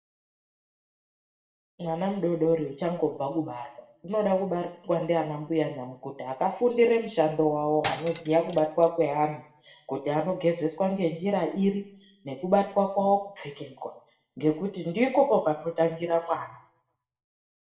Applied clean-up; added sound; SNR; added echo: none; Cutlery, silverware; 10 dB; reverberation time 0.5 s.